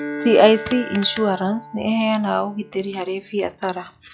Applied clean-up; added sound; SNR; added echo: classical method log-MMSE.